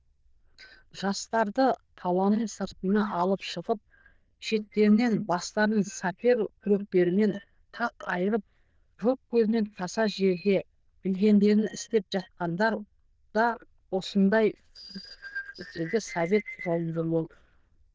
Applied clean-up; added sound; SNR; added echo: neural diffusion model UNIVERSE++.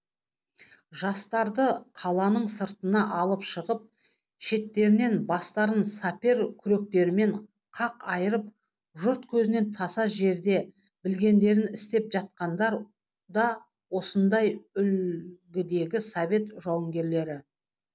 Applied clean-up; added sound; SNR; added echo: none; none; none; none.